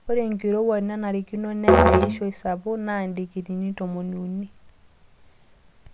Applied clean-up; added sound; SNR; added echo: none; Musical instrument; -4 dB; none.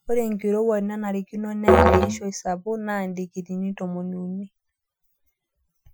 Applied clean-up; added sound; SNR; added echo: classical method Wiener filter.